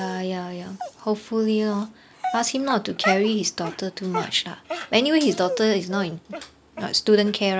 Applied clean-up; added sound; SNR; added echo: none; Dog; 10 dB; none.